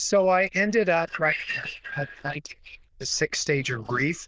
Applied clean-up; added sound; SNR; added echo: neural diffusion model UNIVERSE++.